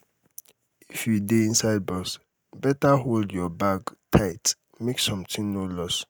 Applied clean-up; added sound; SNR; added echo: none; none; none; none.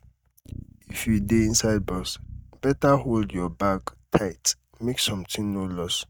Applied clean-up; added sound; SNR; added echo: neural mask model RNNoise.